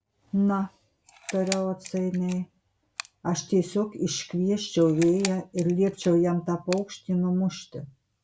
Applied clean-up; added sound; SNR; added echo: none; Camera; 16 dB; none.